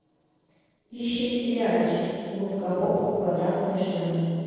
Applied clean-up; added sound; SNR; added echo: neural separator model SepFormer DNS4.